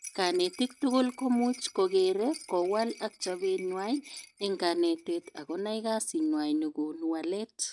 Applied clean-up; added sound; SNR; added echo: neural mask model RNNoise.